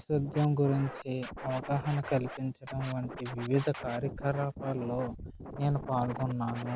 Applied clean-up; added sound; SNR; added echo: none; Scratching (performance technique); 12 dB; none.